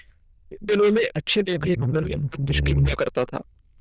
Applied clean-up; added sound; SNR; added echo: neural diffusion model UNIVERSE++.